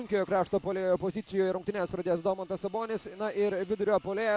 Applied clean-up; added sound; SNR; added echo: none; none; none; none.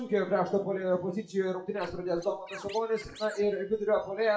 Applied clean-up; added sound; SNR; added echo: classical method WPE with log-MMSE.